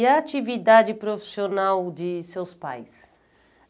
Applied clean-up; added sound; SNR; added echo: none; none; none; none.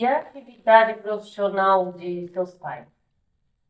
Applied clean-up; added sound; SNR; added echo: neural mask model DeepFilterNet 3.